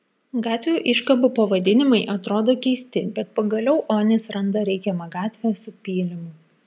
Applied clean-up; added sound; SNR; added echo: none; none; none; none.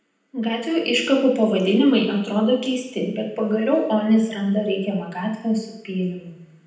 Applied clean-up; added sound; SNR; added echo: none; none; none; reverberation time 0.8 s.